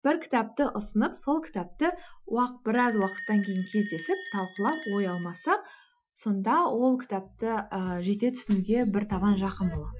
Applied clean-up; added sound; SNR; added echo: classical method Wiener filter.